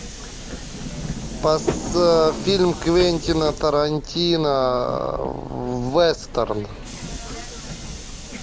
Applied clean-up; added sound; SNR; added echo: none; Subway, metro, underground; 9 dB; none.